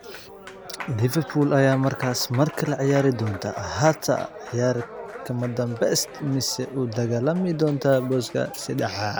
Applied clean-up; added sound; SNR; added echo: none; Applause; 14 dB; none.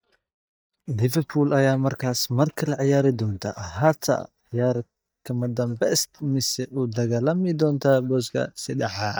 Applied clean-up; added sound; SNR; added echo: neural mask model DeepFilterNet 3.